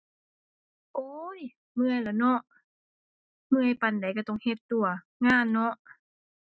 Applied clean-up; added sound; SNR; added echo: none; none; none; none.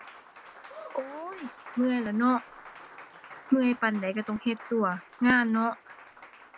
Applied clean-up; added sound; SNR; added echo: none; Applause; 18 dB; none.